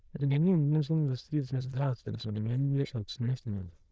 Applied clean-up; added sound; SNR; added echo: neural diffusion model UNIVERSE++.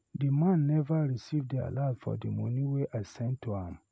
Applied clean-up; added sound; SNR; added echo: none; none; none; none.